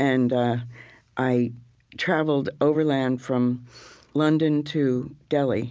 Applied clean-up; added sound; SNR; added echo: none; none; none; none.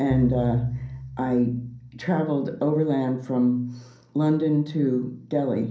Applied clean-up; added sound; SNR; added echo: none; Piano; 10 dB; reverberation time 0.6 s.